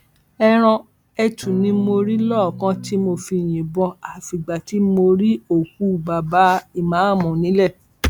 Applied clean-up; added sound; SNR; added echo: none; Electric guitar / Strum; 12 dB; none.